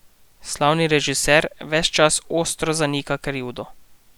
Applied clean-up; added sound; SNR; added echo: none; none; none; none.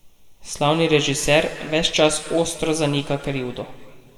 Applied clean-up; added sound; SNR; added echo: none; none; none; reverberation time 1.7 s.